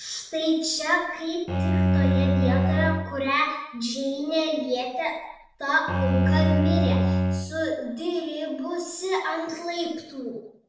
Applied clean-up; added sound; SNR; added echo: none; Bowed string instrument; -4 dB; reverberation time 0.7 s.